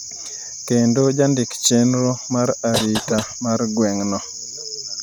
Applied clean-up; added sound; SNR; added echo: none; Cough; 10 dB; none.